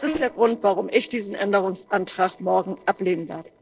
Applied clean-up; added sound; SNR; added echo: neural separator model SepFormer DNS4.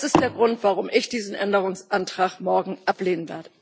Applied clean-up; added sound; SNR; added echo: none; none; none; none.